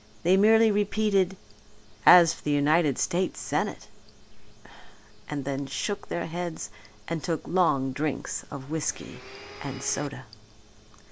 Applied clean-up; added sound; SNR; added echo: none; Domestic sounds, home sounds; 16 dB; none.